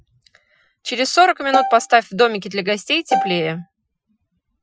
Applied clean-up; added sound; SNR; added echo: classical method Wiener filter.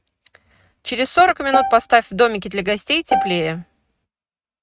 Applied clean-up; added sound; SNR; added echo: neural mask model RNNoise.